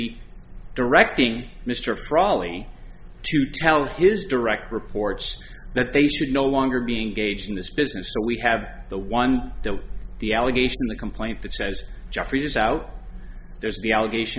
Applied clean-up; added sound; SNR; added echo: none; none; none; none.